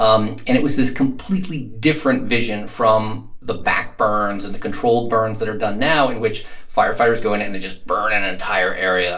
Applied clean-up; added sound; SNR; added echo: none; none; none; reverberation time 0.3 s.